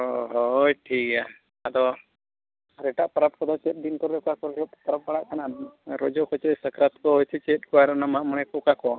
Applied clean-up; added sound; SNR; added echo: none; none; none; none.